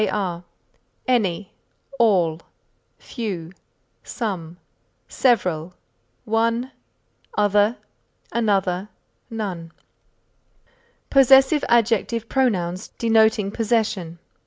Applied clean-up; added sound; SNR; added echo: none; none; none; none.